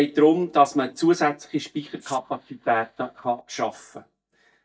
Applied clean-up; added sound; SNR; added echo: neural mask model DeepFilterNet 3.